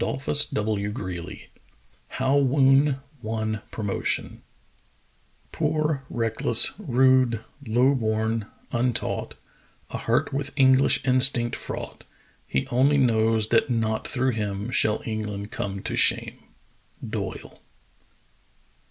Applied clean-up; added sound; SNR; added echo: none; none; none; none.